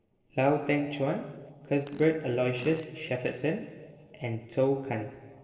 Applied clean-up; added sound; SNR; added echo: neural separator model SepFormer DNS4.